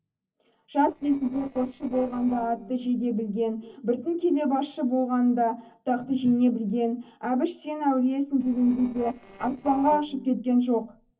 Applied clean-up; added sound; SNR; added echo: neural separator model SepFormer DNS4.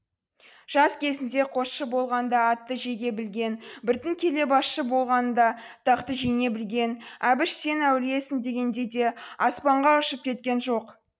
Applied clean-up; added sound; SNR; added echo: none; none; none; none.